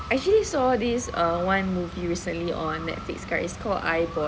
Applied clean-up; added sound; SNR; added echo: none; none; none; none.